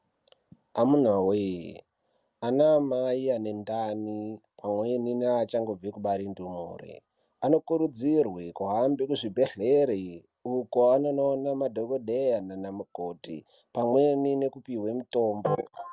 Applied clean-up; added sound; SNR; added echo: none; none; none; none.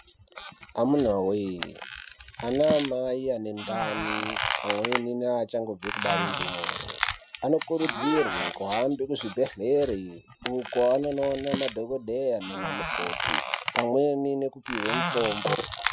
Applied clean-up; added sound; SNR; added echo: none; Squeak; 5 dB; none.